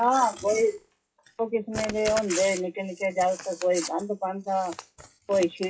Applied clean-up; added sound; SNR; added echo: classical method WPE with log-MMSE.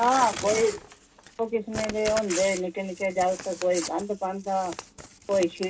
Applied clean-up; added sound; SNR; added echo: none; Crumpling, crinkling / Tearing; 11 dB; reverberation time 0.2 s.